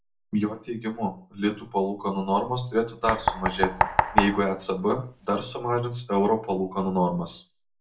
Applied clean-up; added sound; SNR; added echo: none; Knock; 1 dB; reverberation time 0.3 s.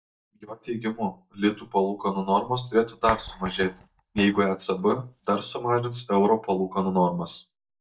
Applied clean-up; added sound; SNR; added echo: neural mask model DeepFilterNet 3.